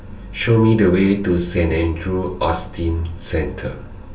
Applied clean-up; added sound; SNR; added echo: none; Raindrop / Drip; 19 dB; reverberation time 0.2 s.